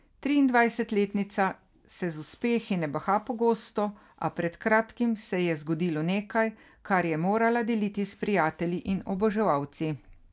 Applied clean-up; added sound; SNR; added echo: none; none; none; none.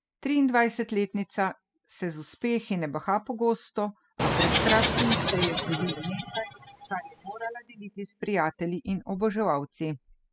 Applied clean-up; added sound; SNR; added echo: classical method spectral subtraction.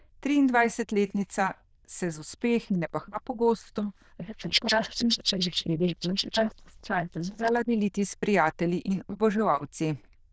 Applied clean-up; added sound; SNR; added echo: neural diffusion model UNIVERSE++.